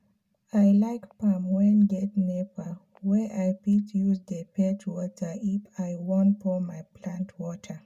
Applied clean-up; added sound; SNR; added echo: none; none; none; none.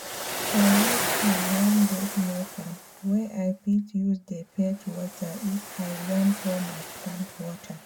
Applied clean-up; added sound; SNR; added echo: none; Waves, surf; 6 dB; none.